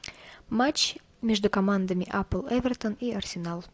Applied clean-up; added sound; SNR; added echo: none; none; none; none.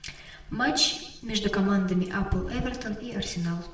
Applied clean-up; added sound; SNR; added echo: none; none; none; reverberation time 0.8 s.